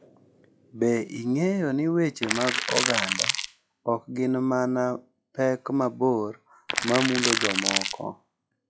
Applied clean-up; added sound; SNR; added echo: classical method log-MMSE.